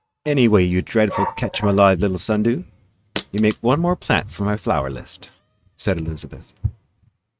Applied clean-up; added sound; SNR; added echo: neural mask model RNNoise.